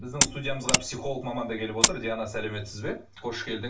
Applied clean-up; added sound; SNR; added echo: none; Mechanisms; -4 dB; reverberation time 0.3 s.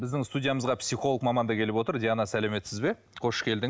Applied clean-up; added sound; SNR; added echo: none; none; none; none.